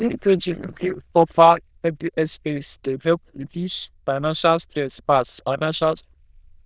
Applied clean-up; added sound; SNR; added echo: neural diffusion model UNIVERSE++.